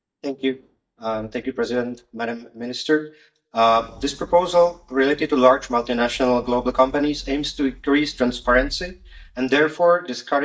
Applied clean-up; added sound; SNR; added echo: neural mask model DeepFilterNet 3.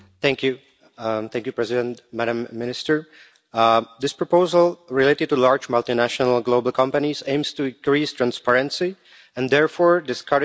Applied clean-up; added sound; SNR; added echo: none; none; none; none.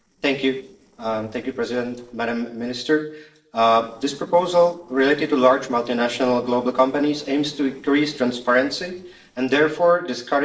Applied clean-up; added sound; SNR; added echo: neural separator model SepFormer DNS4.